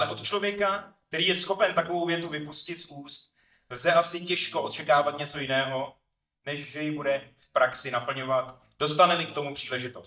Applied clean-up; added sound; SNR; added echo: neural mask model DeepFilterNet 3.